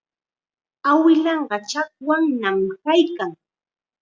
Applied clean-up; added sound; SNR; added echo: none; none; none; none.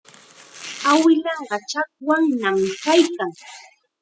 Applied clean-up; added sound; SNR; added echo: classical method spectral subtraction.